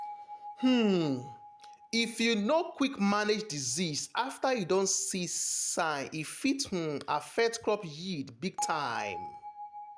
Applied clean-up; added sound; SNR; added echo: none; Bell; 16 dB; none.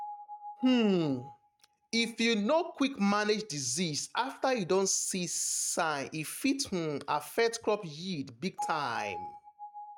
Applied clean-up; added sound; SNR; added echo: neural mask model RNNoise.